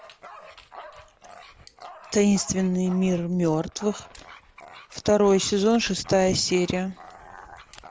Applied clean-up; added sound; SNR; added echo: none; Dog; 20 dB; none.